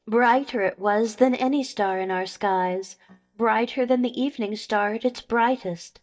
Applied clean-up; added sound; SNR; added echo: neural mask model DeepFilterNet 3.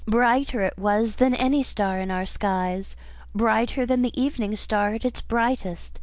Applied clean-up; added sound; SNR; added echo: none; none; none; none.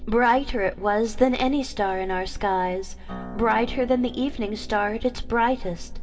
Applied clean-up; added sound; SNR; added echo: none; Acoustic guitar; 19 dB; reverberation time 1.7 s.